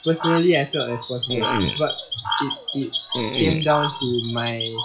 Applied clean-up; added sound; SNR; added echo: classical method log-MMSE.